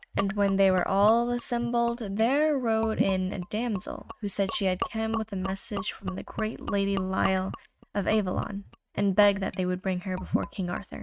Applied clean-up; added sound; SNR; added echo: neural mask model RNNoise.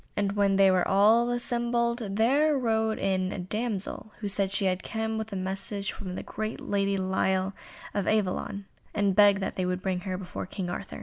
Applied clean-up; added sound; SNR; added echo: none; none; none; none.